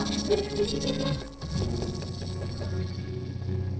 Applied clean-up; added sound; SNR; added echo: neural separator model SepFormer DNS4.